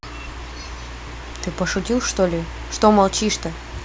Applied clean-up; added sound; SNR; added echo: none; none; none; none.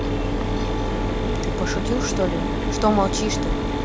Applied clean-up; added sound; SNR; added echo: none; Mechanisms; -4 dB; none.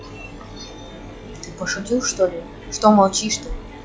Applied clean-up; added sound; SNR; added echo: classical method log-MMSE.